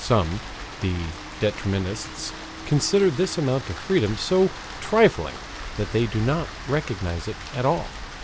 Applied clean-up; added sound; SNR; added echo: none; Rain; 11 dB; none.